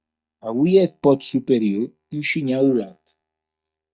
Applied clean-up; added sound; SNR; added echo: neural mask model DeepFilterNet 3.